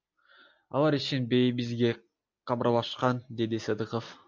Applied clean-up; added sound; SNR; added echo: none; none; none; none.